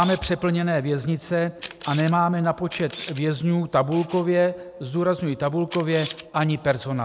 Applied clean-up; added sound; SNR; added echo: none; Camera; 19 dB; none.